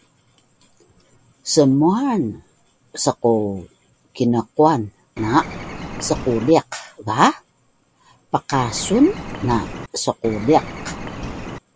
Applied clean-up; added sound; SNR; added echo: none; Bird; 10 dB; none.